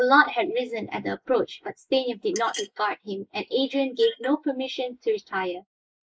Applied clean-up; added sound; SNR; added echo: neural mask model Resemble Enhance denoiser.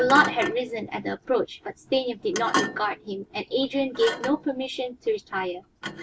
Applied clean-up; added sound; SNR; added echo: none; Thump, thud; 8 dB; none.